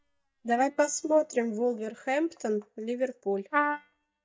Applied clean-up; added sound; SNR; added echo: neural mask model DeepFilterNet 3.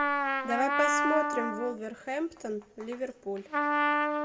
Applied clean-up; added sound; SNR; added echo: none; Trumpet; -3 dB; reverberation time 0.7 s.